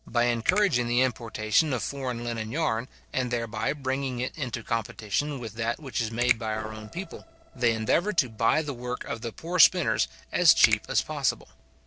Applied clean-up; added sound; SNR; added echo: neural separator model SepFormer DNS4.